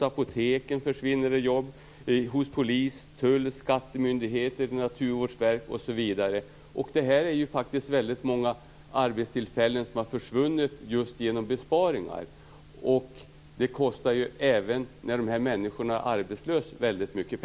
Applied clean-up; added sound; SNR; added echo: none; none; none; none.